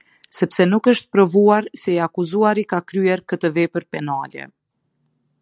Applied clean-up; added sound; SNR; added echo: none; none; none; none.